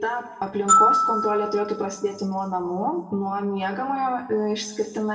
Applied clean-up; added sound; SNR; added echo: none; Glockenspiel; 1 dB; reverberation time 1.2 s.